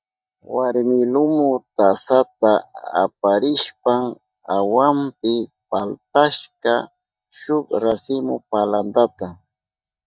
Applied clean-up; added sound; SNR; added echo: neural mask model DeepFilterNet 3.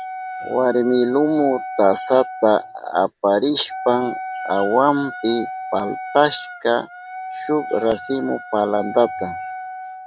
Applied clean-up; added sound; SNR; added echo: none; Wind instrument, woodwind instrument; 11 dB; none.